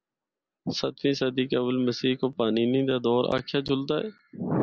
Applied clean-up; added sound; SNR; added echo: none; none; none; none.